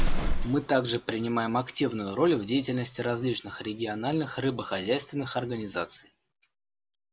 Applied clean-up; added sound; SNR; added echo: none; Explosion; 3 dB; none.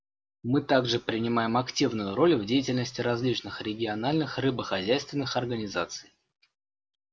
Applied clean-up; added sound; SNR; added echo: none; none; none; none.